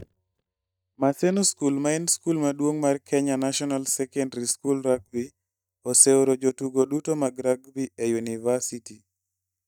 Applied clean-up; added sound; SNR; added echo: neural mask model DeepFilterNet 3.